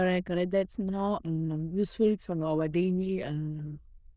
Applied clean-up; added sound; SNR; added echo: neural diffusion model UNIVERSE++.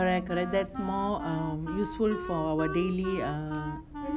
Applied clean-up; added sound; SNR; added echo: none; Wind instrument, woodwind instrument; 8 dB; none.